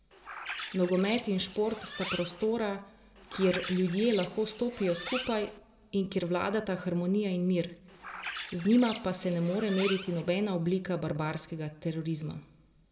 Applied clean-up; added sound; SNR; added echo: none; Bird; 11 dB; reverberation time 0.7 s.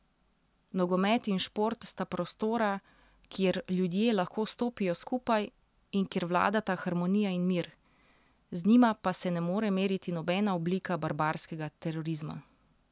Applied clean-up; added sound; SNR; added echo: none; none; none; none.